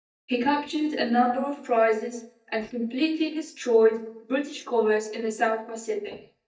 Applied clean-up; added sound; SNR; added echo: neural mask model DeepFilterNet 3.